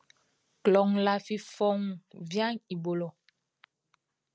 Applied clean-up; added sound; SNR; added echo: none; none; none; none.